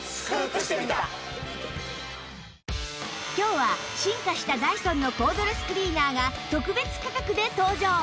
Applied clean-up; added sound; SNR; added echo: none; none; none; none.